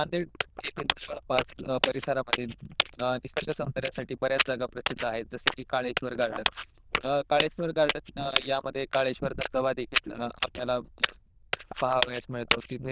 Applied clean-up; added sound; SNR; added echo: neural diffusion model UNIVERSE++.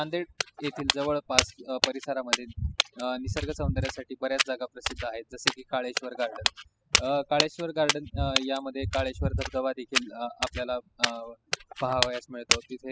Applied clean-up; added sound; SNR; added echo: classical method spectral subtraction.